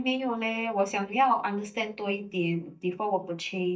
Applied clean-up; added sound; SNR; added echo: neural mask model DeepFilterNet 3.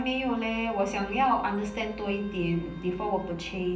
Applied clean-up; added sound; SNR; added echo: none; Wind instrument, woodwind instrument; 19 dB; reverberation time 0.6 s.